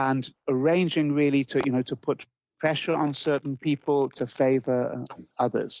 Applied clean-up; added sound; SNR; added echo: neural mask model Resemble Enhance denoiser.